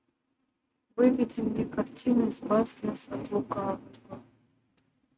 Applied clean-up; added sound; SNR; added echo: neural mask model RNNoise.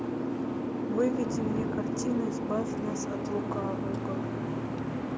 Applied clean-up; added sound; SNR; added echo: none; Boat, Water vehicle; -4 dB; none.